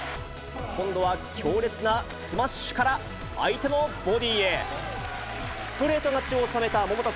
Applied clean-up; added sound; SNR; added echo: none; none; none; none.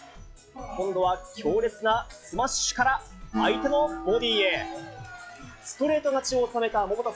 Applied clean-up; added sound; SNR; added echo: classical method log-MMSE.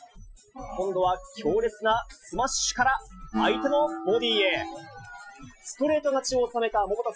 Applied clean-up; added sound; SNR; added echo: classical method Wiener filter.